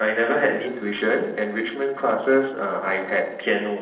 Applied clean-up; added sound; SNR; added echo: neural separator model SepFormer DNS4.